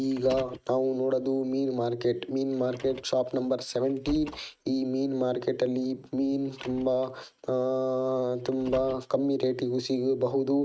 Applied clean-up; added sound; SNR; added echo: neural mask model RNNoise.